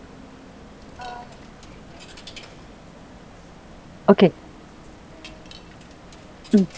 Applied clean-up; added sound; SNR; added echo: none; Coin (dropping); 18 dB; none.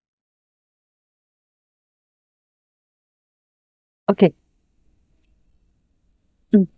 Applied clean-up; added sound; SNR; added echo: neural mask model DeepFilterNet 3.